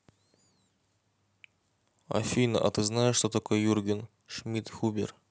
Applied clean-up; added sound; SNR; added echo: none; none; none; none.